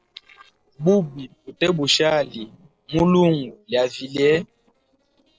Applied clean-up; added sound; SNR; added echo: neural separator model SepFormer DNS4.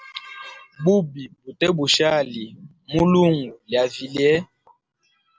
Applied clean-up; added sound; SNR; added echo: none; none; none; none.